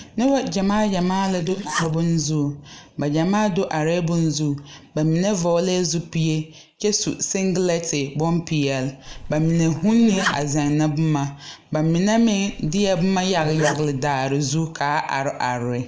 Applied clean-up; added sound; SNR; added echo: neural mask model Resemble Enhance denoiser.